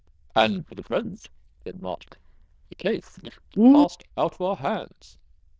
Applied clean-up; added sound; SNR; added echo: neural diffusion model UNIVERSE++.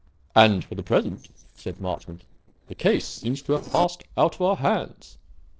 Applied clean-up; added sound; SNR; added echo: neural separator model SepFormer DNS4.